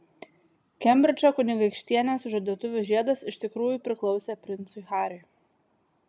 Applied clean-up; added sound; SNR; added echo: none; none; none; none.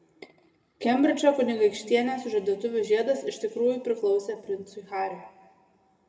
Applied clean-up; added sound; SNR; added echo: none; none; none; reverberation time 1.1 s.